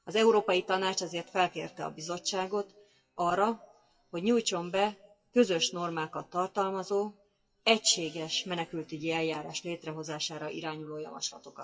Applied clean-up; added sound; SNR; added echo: classical method WPE with log-MMSE.